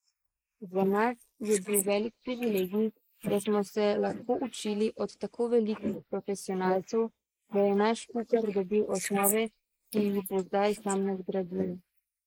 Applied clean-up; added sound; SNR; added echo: neural mask model Resemble Enhance denoiser.